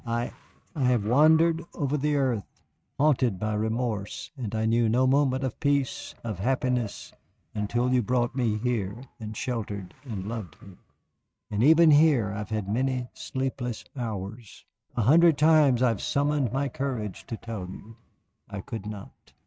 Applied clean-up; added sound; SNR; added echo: neural mask model RNNoise.